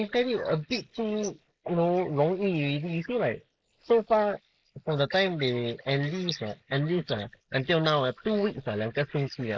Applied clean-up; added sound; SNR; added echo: neural mask model Resemble Enhance denoiser.